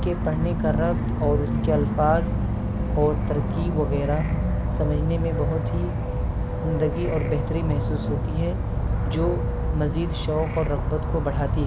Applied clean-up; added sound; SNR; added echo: none; Insect / Frog; -3 dB; none.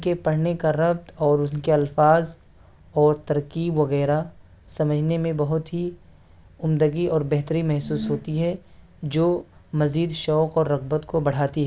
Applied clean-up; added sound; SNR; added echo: none; none; none; none.